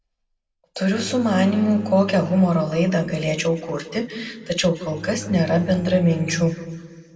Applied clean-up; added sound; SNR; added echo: none; Bowed string instrument; 17 dB; reverberation time 1.5 s.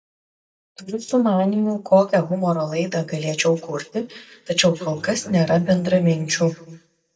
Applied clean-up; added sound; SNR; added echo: neural mask model DeepFilterNet 3.